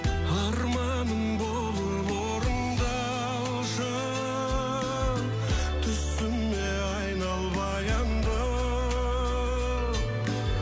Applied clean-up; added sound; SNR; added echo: none; none; none; none.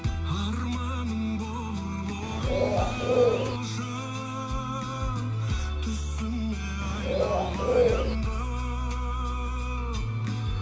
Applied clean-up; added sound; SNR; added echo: none; Bird; -3 dB; reverberation time 1.4 s.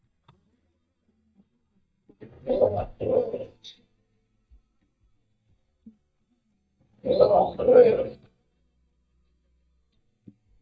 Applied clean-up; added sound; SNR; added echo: neural mask model DeepFilterNet 3.